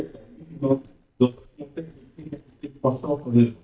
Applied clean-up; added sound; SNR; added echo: neural mask model DeepFilterNet 3.